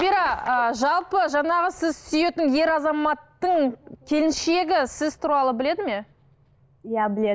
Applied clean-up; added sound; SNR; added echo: none; none; none; none.